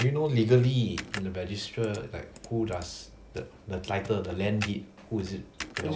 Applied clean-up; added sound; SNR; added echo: none; Computer keyboard; 15 dB; none.